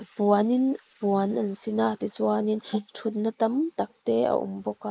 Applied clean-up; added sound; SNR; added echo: neural mask model Resemble Enhance denoiser.